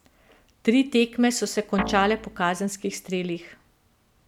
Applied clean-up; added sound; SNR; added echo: none; Guitar; 9 dB; none.